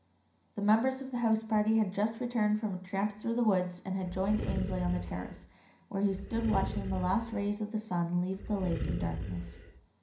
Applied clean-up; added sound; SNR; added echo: none; Animal; 6 dB; reverberation time 0.5 s.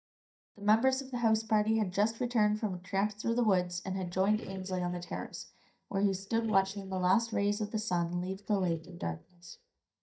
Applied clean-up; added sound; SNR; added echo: neural mask model DeepFilterNet 3.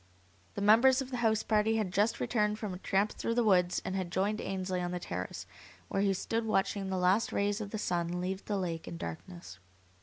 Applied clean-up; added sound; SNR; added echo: none; none; none; none.